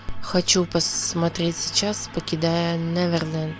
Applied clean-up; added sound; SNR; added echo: none; none; none; none.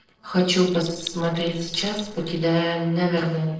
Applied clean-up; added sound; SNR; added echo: neural separator model SepFormer DNS4.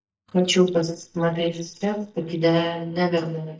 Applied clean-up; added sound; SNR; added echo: neural mask model DeepFilterNet 3.